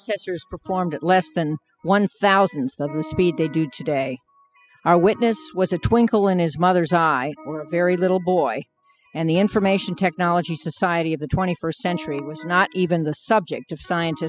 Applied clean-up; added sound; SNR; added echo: classical method spectral subtraction.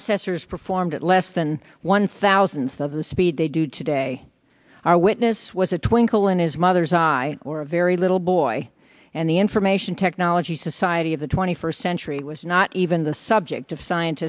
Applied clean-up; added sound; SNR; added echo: none; none; none; none.